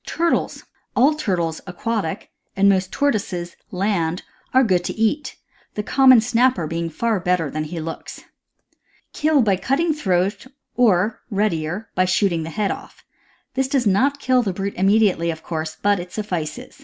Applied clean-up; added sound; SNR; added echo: none; none; none; none.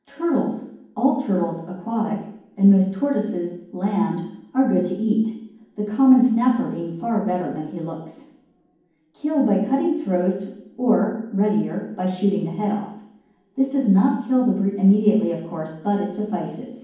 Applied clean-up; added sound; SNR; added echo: none; none; none; reverberation time 1.2 s.